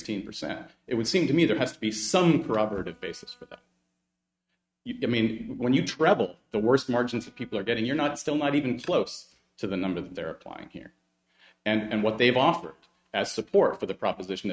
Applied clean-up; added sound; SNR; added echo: neural mask model RNNoise.